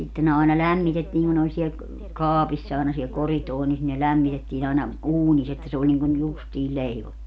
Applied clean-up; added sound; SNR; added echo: none; none; none; none.